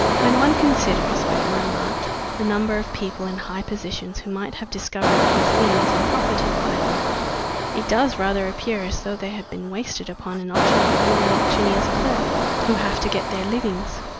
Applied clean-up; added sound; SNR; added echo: none; Engine; -3 dB; none.